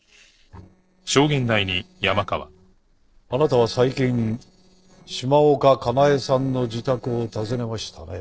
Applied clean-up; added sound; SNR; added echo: neural separator model SepFormer DNS4.